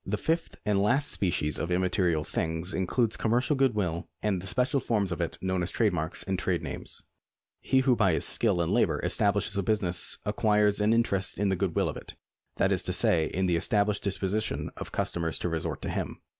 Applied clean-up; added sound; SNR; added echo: none; none; none; none.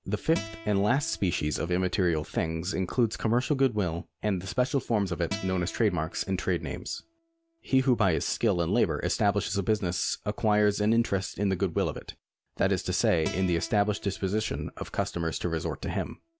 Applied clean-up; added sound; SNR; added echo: none; Acoustic guitar; 17 dB; none.